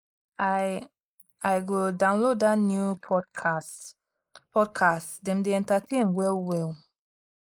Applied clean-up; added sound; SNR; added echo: neural mask model Resemble Enhance denoiser.